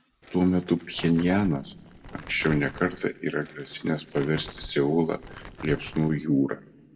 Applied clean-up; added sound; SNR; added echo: none; Crumpling, crinkling; 17 dB; reverberation time 1.7 s.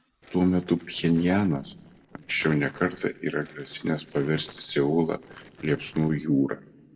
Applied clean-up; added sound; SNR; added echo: neural separator model SepFormer DNS4.